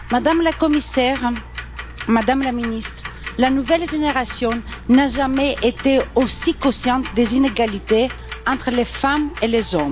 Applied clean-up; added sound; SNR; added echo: none; Tick-tock; 10 dB; none.